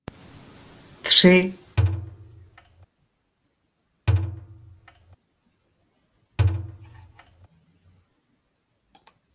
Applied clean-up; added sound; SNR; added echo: none; Thump, thud; -1 dB; none.